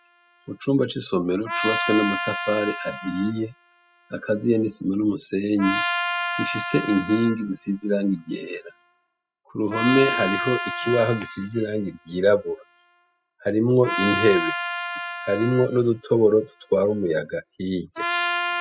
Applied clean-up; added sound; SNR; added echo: classical method spectral subtraction.